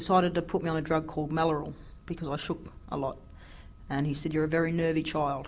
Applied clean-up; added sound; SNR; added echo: none; none; none; none.